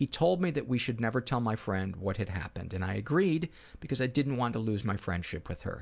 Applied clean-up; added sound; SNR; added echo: none; none; none; none.